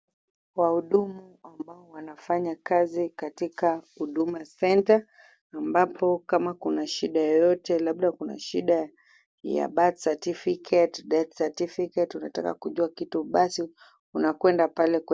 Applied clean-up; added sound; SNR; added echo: none; none; none; none.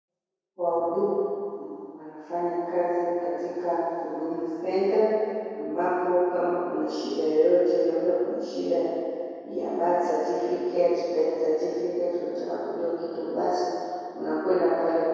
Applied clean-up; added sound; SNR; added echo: none; none; none; reverberation time 2.2 s.